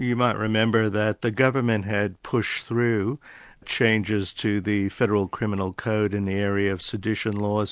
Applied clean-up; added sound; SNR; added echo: none; none; none; none.